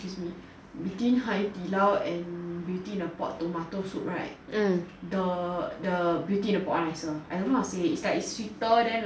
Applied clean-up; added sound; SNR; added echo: none; none; none; none.